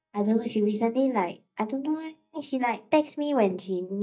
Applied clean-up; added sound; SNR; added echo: neural mask model DeepFilterNet 3.